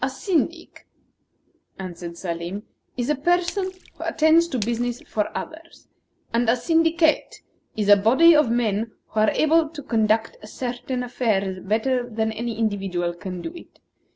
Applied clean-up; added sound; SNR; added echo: none; Splash, splatter; 18 dB; none.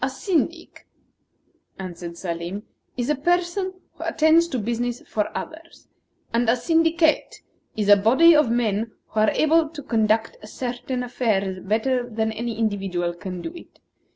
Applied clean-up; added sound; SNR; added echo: none; none; none; none.